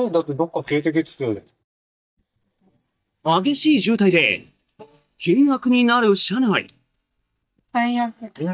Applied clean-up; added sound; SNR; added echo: neural mask model DeepFilterNet 3.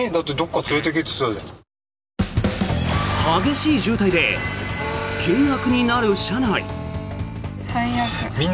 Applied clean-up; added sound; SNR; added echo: none; Fart + Harmonica; 11 dB; none.